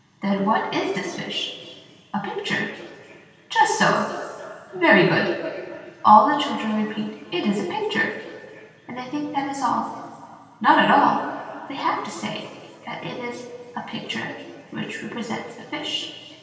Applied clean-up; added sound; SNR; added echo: none; none; none; reverberation time 2.5 s.